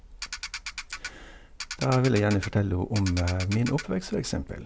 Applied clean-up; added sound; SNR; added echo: none; Ratchet, pawl; 11 dB; none.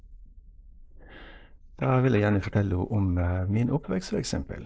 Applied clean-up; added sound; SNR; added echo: neural mask model Resemble Enhance denoiser.